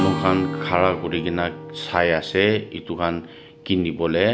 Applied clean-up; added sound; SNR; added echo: none; Acoustic guitar / Strum; 10 dB; none.